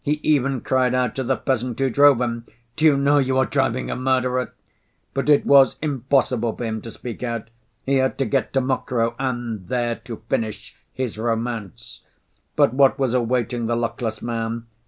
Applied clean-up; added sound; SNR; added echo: none; none; none; none.